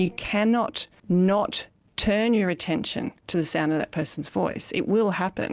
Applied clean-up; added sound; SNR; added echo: none; none; none; none.